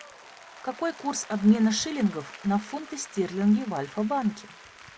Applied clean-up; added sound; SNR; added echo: none; Applause; 19 dB; none.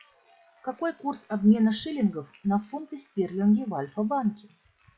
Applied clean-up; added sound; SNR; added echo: classical method log-MMSE.